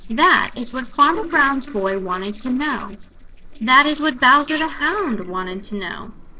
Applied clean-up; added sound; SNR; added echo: neural separator model SepFormer DNS4.